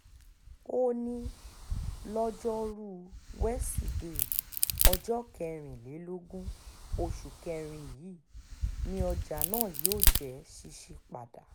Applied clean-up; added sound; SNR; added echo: none; Crack; -4 dB; none.